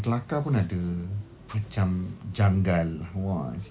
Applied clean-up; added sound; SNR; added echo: none; none; none; none.